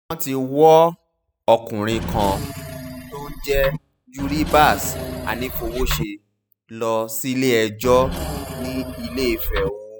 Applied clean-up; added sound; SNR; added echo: classical method spectral subtraction.